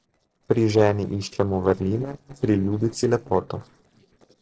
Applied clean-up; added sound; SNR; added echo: neural separator model SepFormer DNS4.